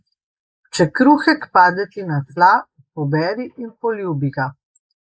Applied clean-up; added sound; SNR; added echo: neural mask model Resemble Enhance denoiser.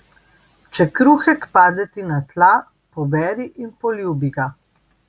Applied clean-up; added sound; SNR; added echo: none; none; none; none.